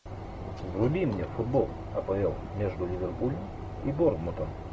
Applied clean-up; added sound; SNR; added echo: none; none; none; none.